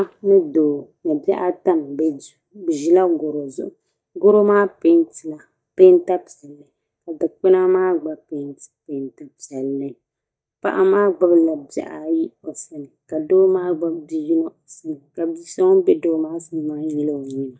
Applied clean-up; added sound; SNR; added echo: neural mask model DeepFilterNet 3.